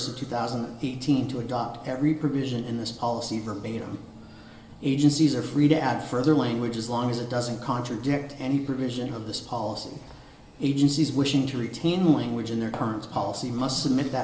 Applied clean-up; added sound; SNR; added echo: none; none; none; reverberation time 1.9 s.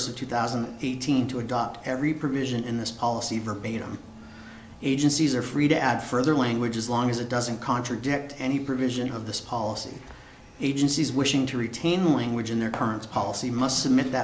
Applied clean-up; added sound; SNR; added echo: none; none; none; none.